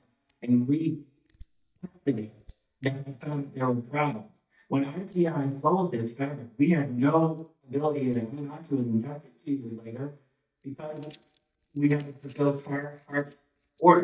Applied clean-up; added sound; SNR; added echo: neural mask model DeepFilterNet 3.